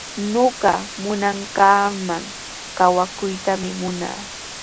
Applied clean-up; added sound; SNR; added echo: none; Water; 13 dB; none.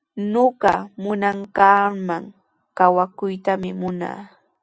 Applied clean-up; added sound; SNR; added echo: none; none; none; none.